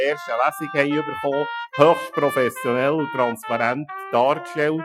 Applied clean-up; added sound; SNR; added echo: classical method Wiener filter.